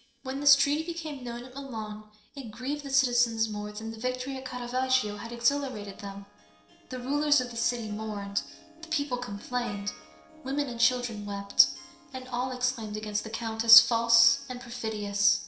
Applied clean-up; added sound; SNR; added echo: neural separator model SepFormer DNS4.